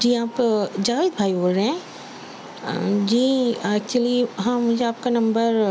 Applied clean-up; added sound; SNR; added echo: none; none; none; none.